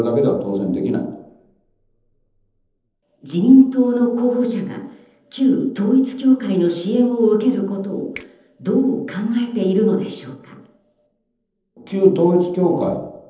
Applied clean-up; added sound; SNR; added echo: neural separator model SepFormer DNS4.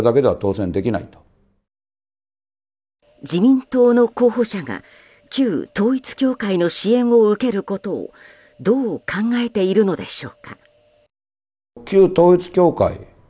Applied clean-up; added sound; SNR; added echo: none; none; none; none.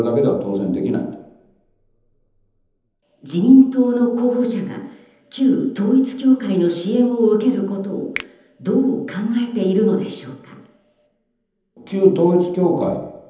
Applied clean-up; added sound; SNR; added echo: none; Finger snapping; 19 dB; reverberation time 0.9 s.